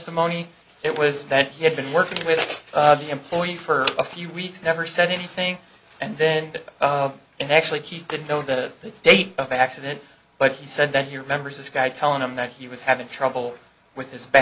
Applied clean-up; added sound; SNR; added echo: none; none; none; none.